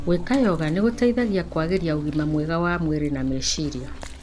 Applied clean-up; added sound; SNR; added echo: none; Insect; 11 dB; none.